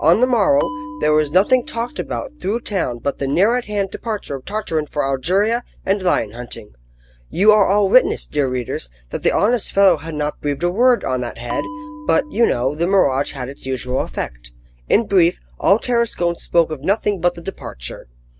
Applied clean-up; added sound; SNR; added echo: none; Bell; 16 dB; none.